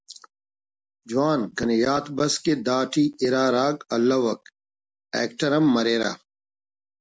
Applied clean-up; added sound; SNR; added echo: none; none; none; none.